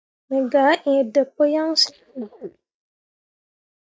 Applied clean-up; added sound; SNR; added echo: neural mask model DeepFilterNet 3.